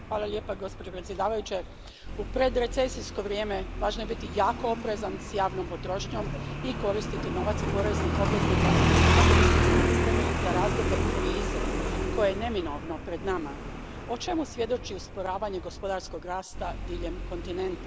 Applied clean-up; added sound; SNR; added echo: none; Motorcycle; -3 dB; none.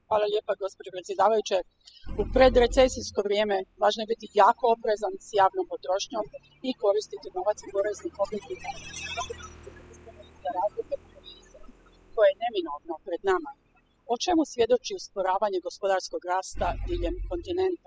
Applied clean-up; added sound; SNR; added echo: classical method spectral subtraction.